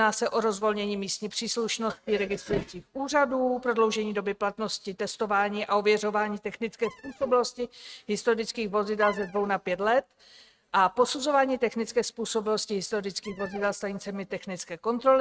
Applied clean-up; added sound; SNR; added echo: neural mask model RNNoise.